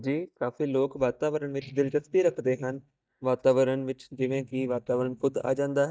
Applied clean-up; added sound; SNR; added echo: neural mask model DeepFilterNet 3.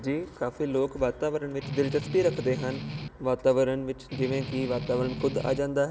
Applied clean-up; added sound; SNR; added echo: none; Strum; 7 dB; reverberation time 1.0 s.